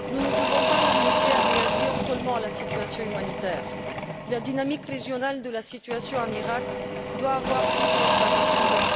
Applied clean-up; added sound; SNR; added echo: none; Engine / Drill / Mechanisms; -5 dB; none.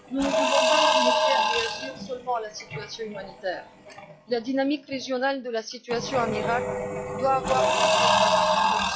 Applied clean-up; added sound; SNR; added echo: classical method log-MMSE.